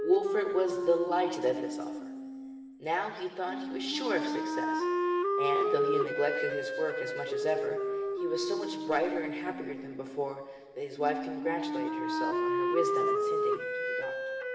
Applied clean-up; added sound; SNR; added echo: none; Wind instrument, woodwind instrument; -1 dB; reverberation time 2.2 s.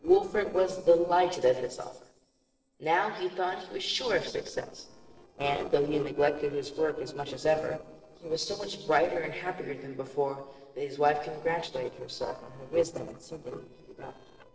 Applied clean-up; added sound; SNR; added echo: neural separator model SepFormer DNS4.